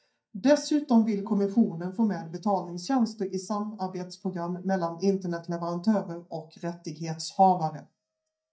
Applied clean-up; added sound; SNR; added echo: neural mask model DeepFilterNet 3.